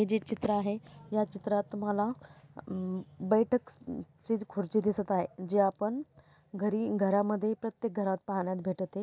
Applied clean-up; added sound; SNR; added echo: none; none; none; none.